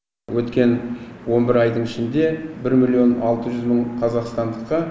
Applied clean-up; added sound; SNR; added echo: none; none; none; none.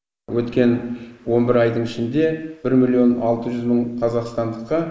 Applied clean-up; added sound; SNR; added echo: neural mask model Resemble Enhance denoiser.